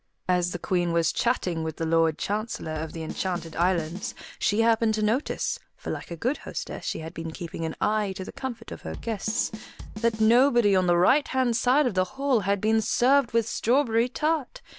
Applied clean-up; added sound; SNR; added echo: none; Drum kit; 14 dB; none.